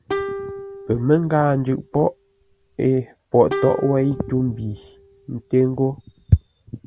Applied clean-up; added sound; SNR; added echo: none; Plucked string instrument; 12 dB; none.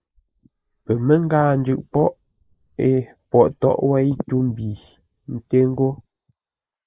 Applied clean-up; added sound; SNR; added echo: neural mask model Resemble Enhance denoiser.